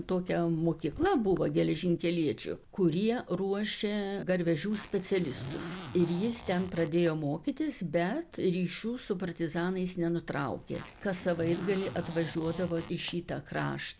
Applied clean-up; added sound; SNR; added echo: none; Zipper (clothing); 14 dB; none.